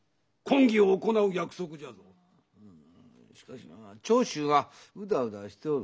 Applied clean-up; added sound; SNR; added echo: none; none; none; none.